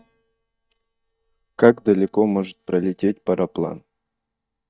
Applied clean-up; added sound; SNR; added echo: neural mask model DeepFilterNet 3.